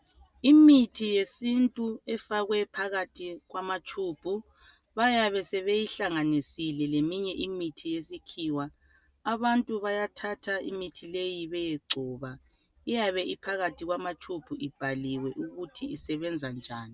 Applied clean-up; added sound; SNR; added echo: none; none; none; none.